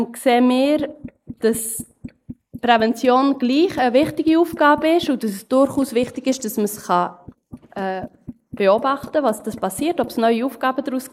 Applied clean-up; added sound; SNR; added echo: neural mask model Resemble Enhance denoiser.